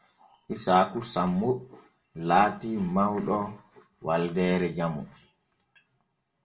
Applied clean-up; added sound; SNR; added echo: none; none; none; reverberation time 0.2 s.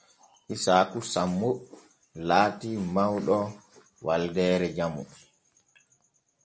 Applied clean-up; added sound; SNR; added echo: none; none; none; none.